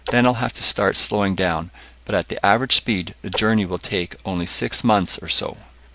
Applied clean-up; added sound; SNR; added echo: none; Splash, splatter; 16 dB; none.